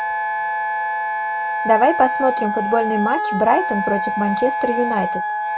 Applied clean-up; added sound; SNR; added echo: none; Wind instrument, woodwind instrument; 1 dB; none.